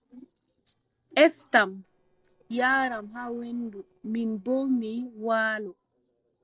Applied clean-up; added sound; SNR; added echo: neural separator model SepFormer DNS4.